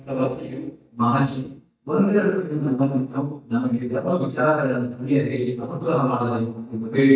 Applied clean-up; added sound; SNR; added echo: neural mask model DeepFilterNet 3.